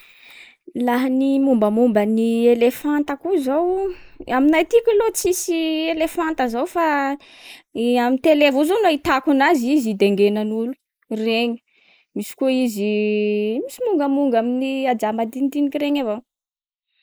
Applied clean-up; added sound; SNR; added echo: neural mask model Resemble Enhance denoiser.